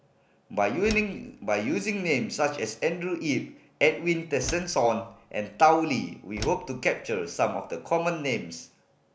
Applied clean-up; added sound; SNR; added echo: none; Slam; 15 dB; none.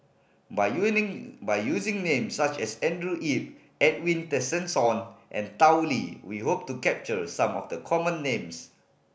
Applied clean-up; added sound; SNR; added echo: none; none; none; none.